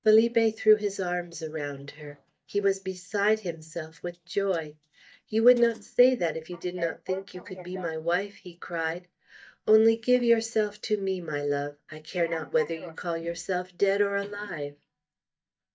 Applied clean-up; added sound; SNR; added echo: neural mask model DeepFilterNet 3.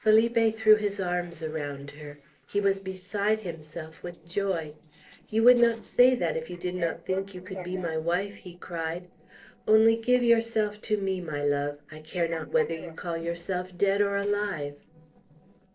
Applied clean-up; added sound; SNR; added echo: neural separator model SepFormer DNS4.